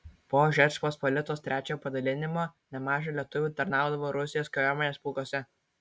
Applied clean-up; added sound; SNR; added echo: none; none; none; none.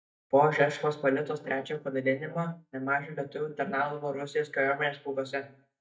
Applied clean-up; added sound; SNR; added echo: neural mask model DeepFilterNet 3.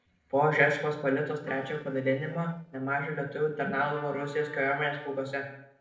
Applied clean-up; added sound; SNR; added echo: neural separator model SepFormer DNS4.